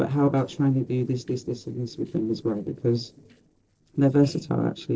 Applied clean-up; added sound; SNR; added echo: neural separator model SepFormer DNS4.